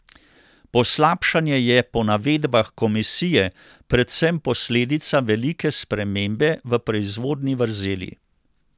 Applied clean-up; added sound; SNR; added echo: none; none; none; none.